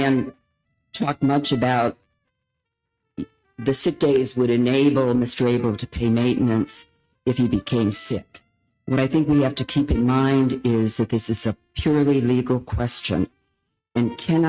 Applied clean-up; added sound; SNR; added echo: neural mask model RNNoise.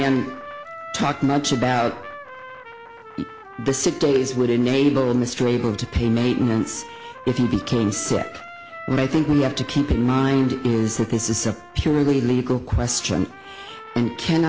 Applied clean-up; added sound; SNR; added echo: none; Trumpet; 17 dB; none.